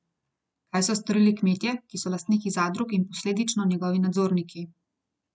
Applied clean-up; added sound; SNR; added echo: none; none; none; none.